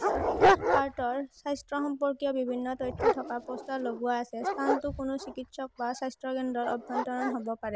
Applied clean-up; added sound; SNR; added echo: none; Dog; -1 dB; none.